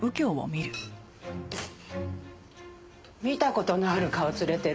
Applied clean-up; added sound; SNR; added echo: none; none; none; none.